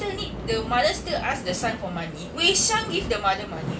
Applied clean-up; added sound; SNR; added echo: none; Subway, metro, underground; 9 dB; none.